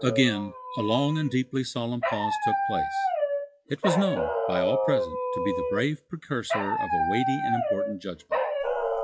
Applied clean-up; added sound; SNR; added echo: classical method log-MMSE.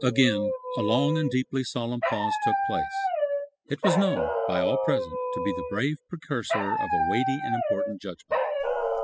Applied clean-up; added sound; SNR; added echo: classical method spectral subtraction.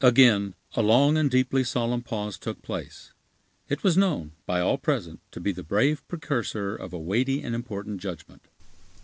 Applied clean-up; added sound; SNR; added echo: none; none; none; none.